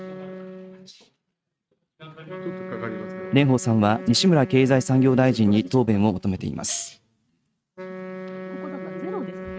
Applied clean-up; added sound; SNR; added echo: neural mask model RNNoise.